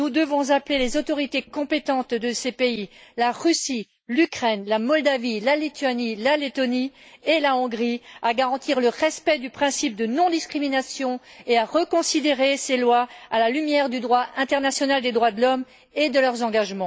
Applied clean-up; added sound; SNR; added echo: neural mask model Resemble Enhance denoiser.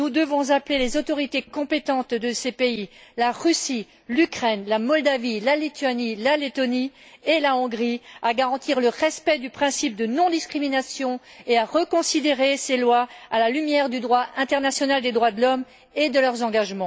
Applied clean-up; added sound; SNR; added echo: none; none; none; none.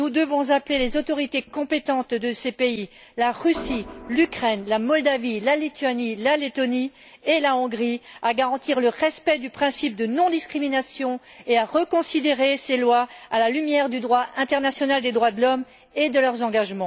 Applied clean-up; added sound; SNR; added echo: none; Organ; 17 dB; none.